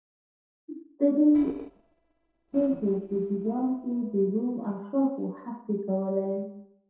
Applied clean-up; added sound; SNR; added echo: neural separator model SepFormer DNS4.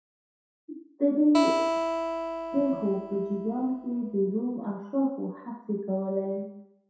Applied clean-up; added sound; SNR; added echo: none; Acoustic guitar; 3 dB; reverberation time 0.7 s.